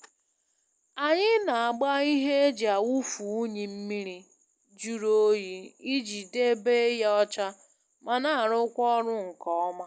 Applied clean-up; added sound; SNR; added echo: none; none; none; none.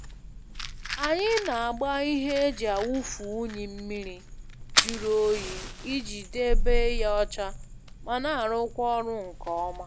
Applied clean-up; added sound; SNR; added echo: none; Fire; 2 dB; none.